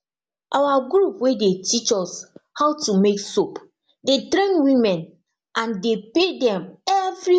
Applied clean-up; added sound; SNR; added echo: none; none; none; none.